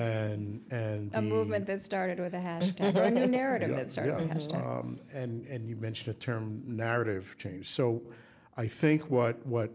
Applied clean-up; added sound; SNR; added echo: none; none; none; none.